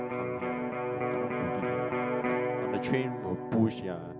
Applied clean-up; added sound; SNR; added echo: none; Electric guitar; -3 dB; none.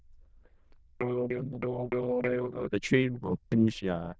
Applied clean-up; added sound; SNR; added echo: neural diffusion model UNIVERSE++.